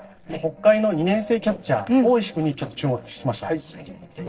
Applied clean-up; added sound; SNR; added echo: neural separator model SepFormer DNS4.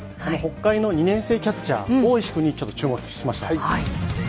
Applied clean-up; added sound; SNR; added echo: none; none; none; none.